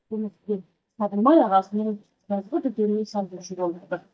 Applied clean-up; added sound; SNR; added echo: neural mask model DeepFilterNet 3.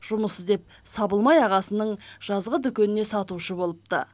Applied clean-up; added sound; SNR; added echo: none; none; none; none.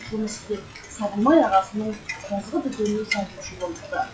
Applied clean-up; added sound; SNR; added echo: classical method WPE with log-MMSE.